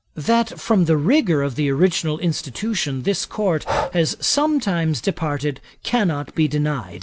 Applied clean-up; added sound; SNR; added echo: none; Breathing; 11 dB; none.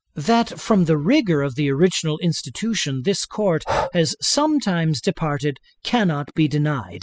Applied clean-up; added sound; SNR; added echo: classical method spectral subtraction.